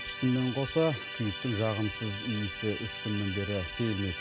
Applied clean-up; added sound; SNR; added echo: none; Musical instrument; 7 dB; none.